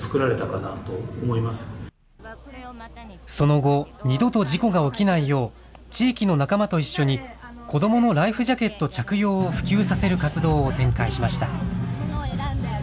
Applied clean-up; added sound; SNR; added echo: none; none; none; none.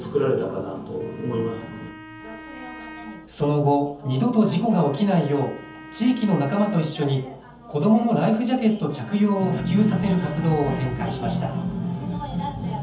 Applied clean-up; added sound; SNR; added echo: none; Wind instrument, woodwind instrument; 19 dB; reverberation time 0.7 s.